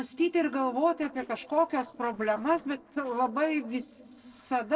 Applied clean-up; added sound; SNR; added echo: neural separator model SepFormer DNS4.